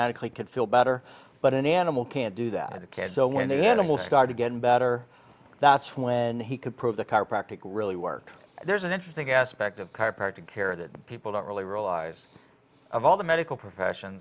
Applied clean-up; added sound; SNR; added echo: none; none; none; none.